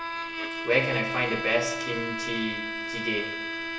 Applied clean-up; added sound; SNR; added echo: none; Bowed string instrument; 2 dB; reverberation time 0.9 s.